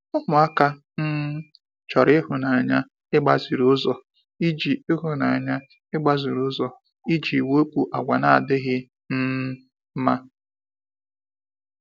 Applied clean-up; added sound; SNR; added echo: none; none; none; none.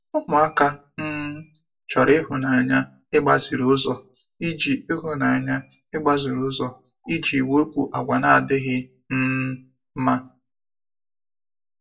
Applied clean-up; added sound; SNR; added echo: none; none; none; reverberation time 0.2 s.